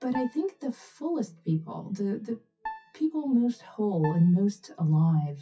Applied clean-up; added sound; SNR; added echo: classical method WPE with log-MMSE.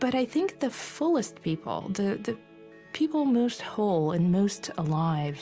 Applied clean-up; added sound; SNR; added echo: none; none; none; none.